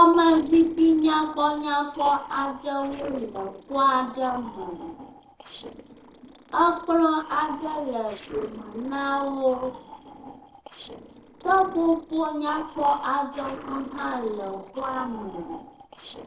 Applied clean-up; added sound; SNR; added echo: neural separator model SepFormer DNS4.